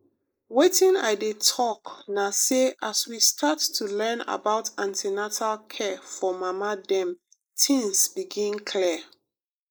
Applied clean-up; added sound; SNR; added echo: neural mask model Resemble Enhance denoiser.